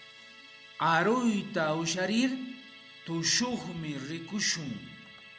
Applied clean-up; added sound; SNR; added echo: none; Musical instrument; 19 dB; none.